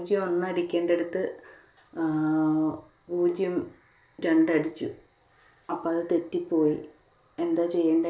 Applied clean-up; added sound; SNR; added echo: none; none; none; none.